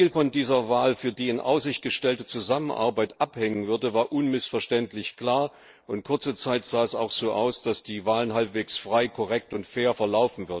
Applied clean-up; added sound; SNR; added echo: neural mask model Resemble Enhance denoiser.